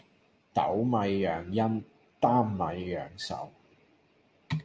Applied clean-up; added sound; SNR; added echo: none; none; none; none.